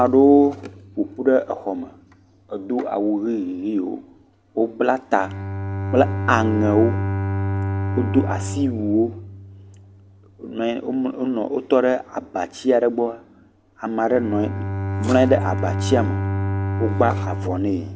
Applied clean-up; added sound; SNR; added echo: none; Bowed string instrument; 6 dB; none.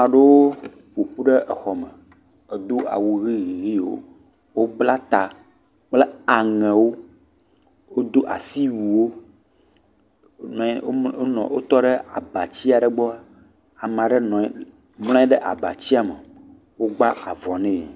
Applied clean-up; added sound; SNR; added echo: none; none; none; none.